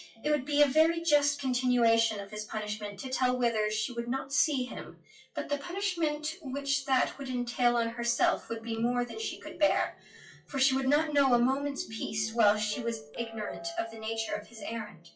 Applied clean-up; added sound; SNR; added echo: classical method WPE with log-MMSE.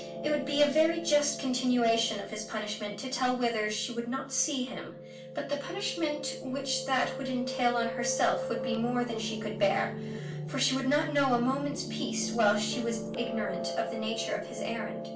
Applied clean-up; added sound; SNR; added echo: none; Piano; 8 dB; reverberation time 0.4 s.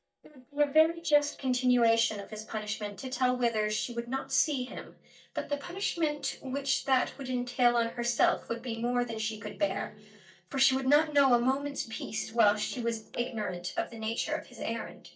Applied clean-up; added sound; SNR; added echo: neural mask model DeepFilterNet 3.